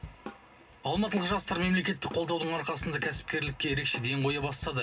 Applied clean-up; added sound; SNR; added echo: none; Drum kit; 15 dB; reverberation time 0.2 s.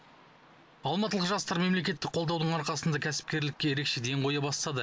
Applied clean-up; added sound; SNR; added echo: none; none; none; none.